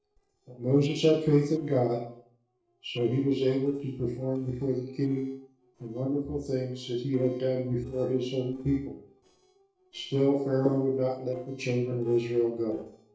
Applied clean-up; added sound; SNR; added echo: neural separator model SepFormer DNS4.